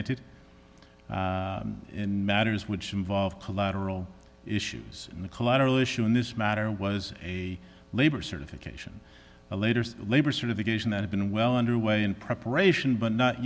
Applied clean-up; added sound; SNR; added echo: none; none; none; none.